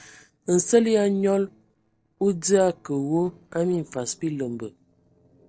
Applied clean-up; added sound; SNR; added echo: neural separator model SepFormer DNS4.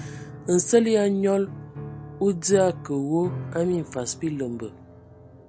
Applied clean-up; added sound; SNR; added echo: none; Piano; 14 dB; none.